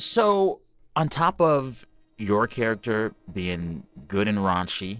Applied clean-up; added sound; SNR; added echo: neural separator model SepFormer DNS4.